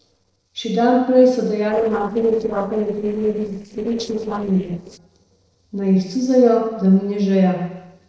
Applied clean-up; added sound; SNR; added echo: neural separator model SepFormer DNS4.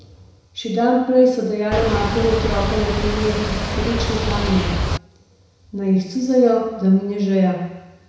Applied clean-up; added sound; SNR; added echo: none; Boat, Water vehicle; 2 dB; reverberation time 1.0 s.